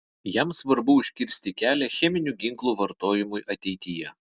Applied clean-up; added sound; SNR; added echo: none; none; none; none.